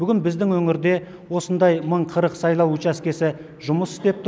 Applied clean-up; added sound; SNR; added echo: none; none; none; none.